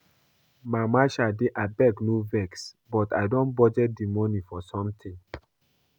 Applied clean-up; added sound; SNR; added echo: none; none; none; none.